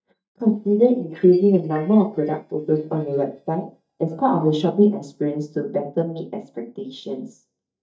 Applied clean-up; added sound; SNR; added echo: neural mask model DeepFilterNet 3.